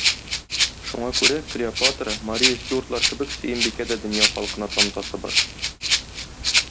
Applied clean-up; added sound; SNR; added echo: none; Rattle (instrument); -5 dB; none.